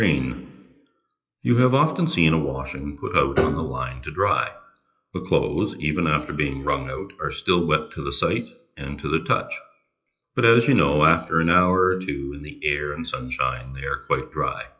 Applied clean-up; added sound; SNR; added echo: classical method WPE with log-MMSE.